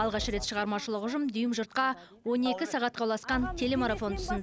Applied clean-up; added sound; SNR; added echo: none; Fireworks; 13 dB; none.